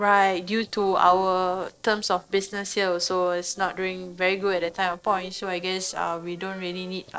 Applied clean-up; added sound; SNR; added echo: neural separator model SepFormer DNS4.